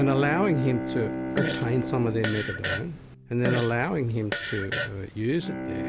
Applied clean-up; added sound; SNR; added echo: none; Fart + Bowed string instrument; 3 dB; none.